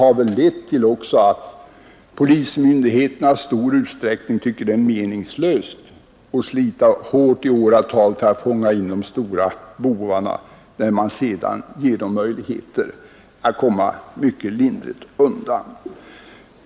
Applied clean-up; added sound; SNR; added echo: none; none; none; none.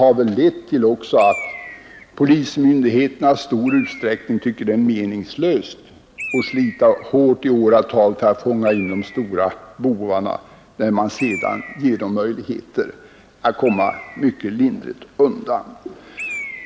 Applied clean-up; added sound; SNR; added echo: none; Bird; 18 dB; none.